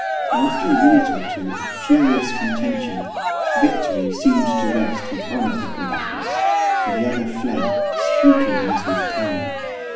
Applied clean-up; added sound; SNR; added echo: none; Cheering; 1 dB; reverberation time 0.8 s.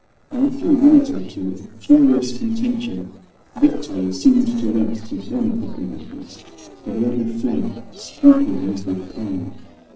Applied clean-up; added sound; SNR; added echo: neural separator model SepFormer DNS4.